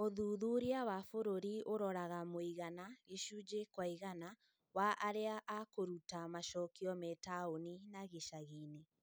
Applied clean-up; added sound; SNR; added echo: none; none; none; none.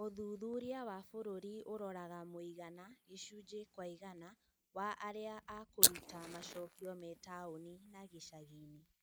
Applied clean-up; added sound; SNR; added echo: neural mask model Resemble Enhance denoiser.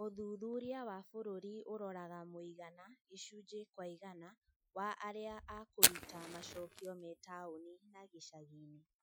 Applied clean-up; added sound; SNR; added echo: classical method Wiener filter.